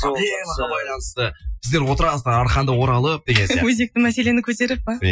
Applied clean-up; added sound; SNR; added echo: classical method Wiener filter.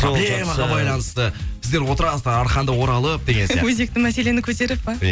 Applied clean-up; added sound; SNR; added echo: none; none; none; none.